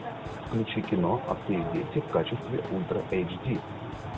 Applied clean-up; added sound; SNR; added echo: none; Drum kit; 18 dB; none.